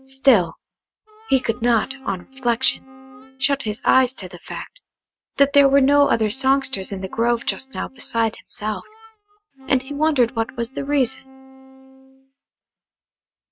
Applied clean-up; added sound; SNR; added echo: neural mask model RNNoise.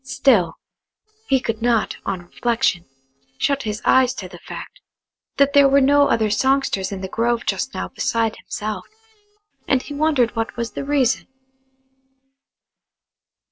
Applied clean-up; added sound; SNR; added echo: neural separator model SepFormer DNS4.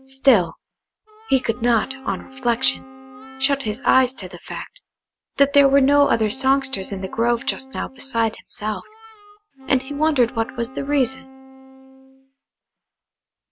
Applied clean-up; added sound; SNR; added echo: none; Wind instrument, woodwind instrument + Harmonica; 20 dB; none.